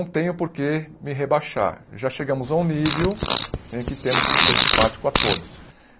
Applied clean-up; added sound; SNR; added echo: none; Fart; -2 dB; none.